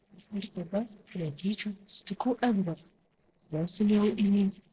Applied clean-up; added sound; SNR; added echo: neural separator model SepFormer DNS4.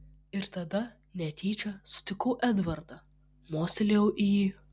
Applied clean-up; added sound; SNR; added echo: none; none; none; none.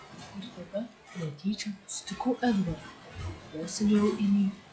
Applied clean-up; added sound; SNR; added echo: classical method log-MMSE.